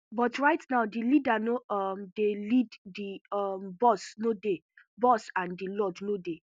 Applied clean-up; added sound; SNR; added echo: none; none; none; none.